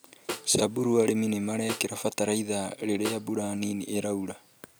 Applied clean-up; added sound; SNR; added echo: none; Snare drum; 14 dB; none.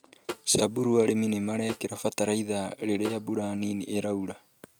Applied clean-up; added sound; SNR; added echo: neural mask model RNNoise.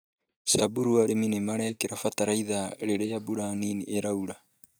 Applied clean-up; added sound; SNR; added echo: neural mask model DeepFilterNet 3.